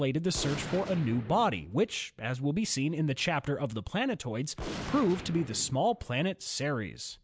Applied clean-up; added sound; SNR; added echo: none; Gunshot, gunfire; 14 dB; none.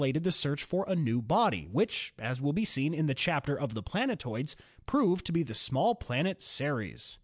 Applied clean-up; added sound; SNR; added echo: none; none; none; none.